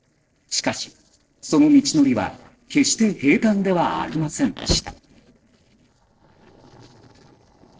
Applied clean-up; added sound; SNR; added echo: neural separator model SepFormer DNS4.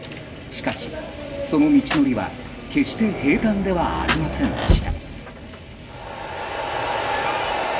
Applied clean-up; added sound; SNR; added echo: none; Rain; 6 dB; reverberation time 1.7 s.